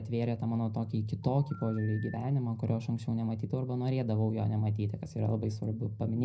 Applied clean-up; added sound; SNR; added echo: none; Telephone; 19 dB; reverberation time 0.4 s.